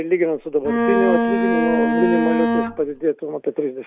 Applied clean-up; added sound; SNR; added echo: none; Bowed string instrument; -2 dB; none.